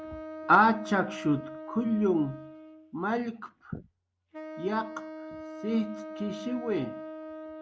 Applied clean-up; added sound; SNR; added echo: none; Wind instrument, woodwind instrument; 12 dB; none.